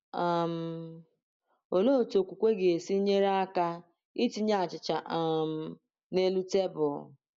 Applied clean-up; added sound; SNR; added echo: none; none; none; none.